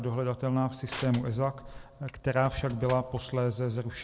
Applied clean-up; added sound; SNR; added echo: none; Crushing; 17 dB; none.